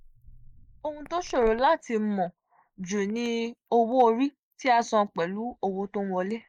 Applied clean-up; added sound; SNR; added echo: neural mask model Resemble Enhance denoiser.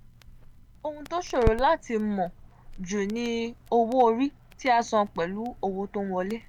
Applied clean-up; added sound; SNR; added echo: none; Crackle; 12 dB; none.